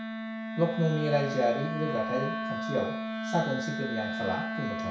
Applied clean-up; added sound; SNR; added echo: none; Wind instrument, woodwind instrument; 3 dB; reverberation time 0.6 s.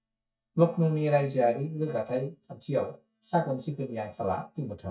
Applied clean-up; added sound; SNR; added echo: neural mask model DeepFilterNet 3.